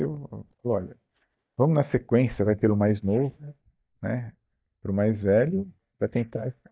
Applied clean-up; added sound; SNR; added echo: neural mask model DeepFilterNet 3.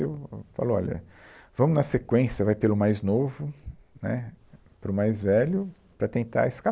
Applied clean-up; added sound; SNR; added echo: none; none; none; none.